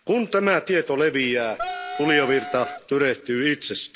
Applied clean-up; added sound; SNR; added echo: none; Wind instrument, woodwind instrument; 8 dB; none.